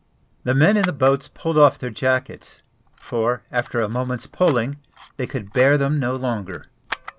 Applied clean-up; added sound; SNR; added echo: none; Camera; 19 dB; none.